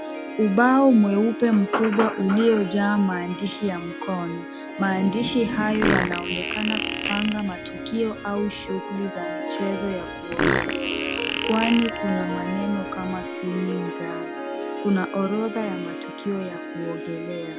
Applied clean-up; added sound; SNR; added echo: none; Harp + Fart; 5 dB; none.